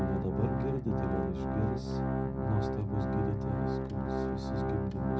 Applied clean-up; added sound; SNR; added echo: none; Organ; -3 dB; reverberation time 0.3 s.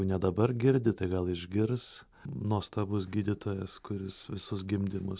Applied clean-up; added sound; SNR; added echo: none; none; none; none.